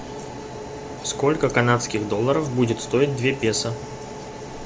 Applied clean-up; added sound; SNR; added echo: none; none; none; none.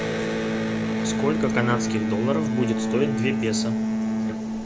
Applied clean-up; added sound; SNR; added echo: none; Electric guitar; -3 dB; none.